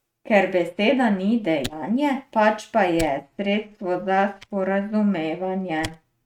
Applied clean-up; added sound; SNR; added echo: neural mask model RNNoise.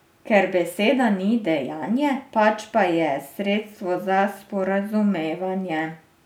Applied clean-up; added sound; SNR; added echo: none; none; none; none.